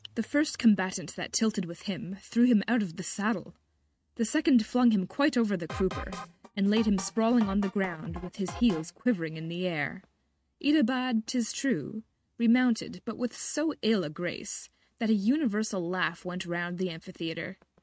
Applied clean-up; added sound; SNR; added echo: neural mask model RNNoise.